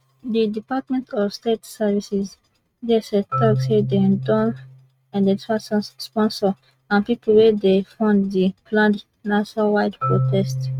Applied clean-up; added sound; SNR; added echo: neural mask model RNNoise.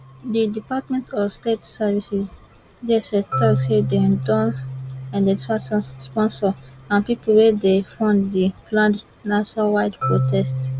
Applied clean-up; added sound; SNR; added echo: none; Marimba, xylophone; 8 dB; none.